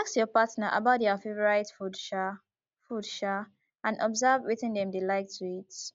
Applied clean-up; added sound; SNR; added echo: none; none; none; none.